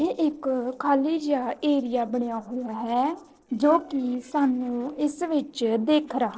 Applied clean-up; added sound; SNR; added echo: neural separator model SepFormer DNS4.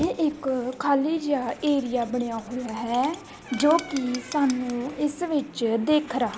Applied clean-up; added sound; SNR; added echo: none; Writing; 19 dB; none.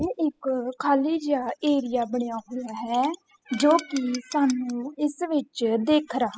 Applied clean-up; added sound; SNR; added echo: classical method spectral subtraction.